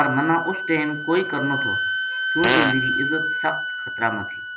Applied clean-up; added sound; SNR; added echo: none; Fart + Wind instrument, woodwind instrument; 0 dB; none.